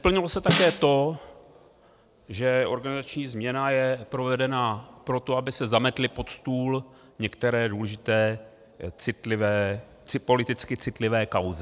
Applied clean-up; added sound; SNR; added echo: none; Snare drum; 2 dB; none.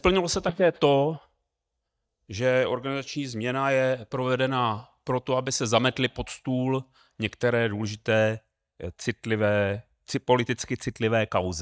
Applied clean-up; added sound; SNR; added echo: neural mask model DeepFilterNet 3.